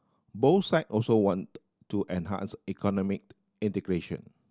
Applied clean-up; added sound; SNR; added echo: none; none; none; none.